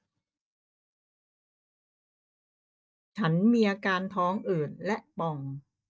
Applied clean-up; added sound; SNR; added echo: neural mask model DeepFilterNet 3.